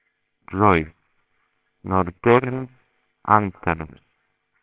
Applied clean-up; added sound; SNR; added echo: neural separator model SepFormer WHAMR!.